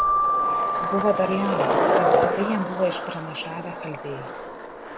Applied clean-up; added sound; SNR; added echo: none; Keyboard (musical) + Skateboard; -5 dB; none.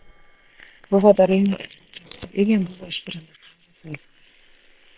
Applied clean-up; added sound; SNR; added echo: neural separator model SepFormer WHAM!.